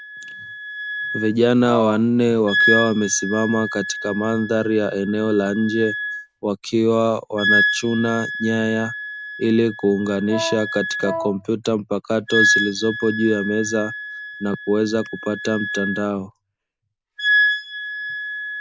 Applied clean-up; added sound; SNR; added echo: none; Wind instrument, woodwind instrument + Wind instrument, woodwind instrument; 4 dB; none.